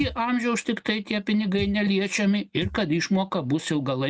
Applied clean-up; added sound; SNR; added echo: neural mask model RNNoise.